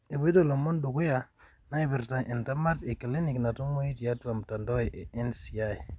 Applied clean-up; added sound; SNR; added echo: none; none; none; none.